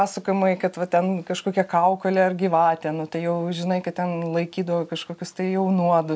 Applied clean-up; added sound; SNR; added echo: none; none; none; none.